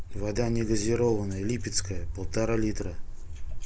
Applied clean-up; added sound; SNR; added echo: none; Walk, footsteps; 3 dB; none.